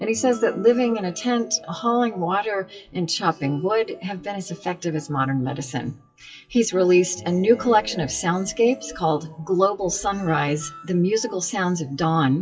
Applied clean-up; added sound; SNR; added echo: classical method WPE with log-MMSE.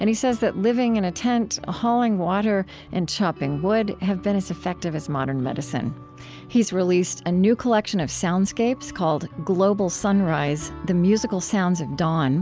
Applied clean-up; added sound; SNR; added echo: none; none; none; none.